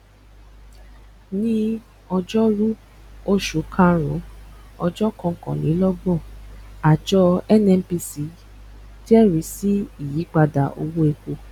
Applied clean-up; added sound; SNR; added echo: none; none; none; none.